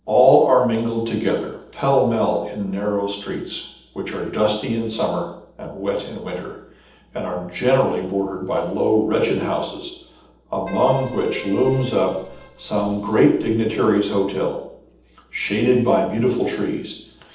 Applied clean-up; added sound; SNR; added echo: neural separator model SepFormer DNS4.